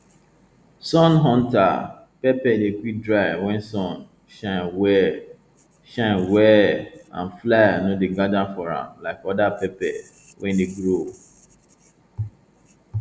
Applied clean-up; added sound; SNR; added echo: none; none; none; none.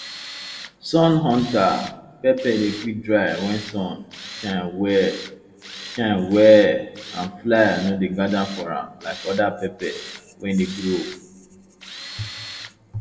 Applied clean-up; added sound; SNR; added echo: none; Tools; 17 dB; reverberation time 1.3 s.